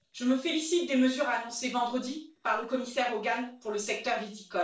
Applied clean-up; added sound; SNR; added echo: neural separator model SepFormer DNS4.